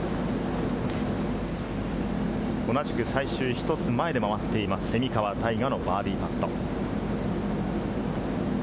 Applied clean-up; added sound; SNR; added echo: none; none; none; none.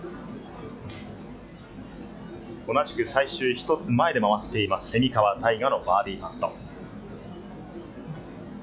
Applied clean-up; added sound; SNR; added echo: classical method log-MMSE.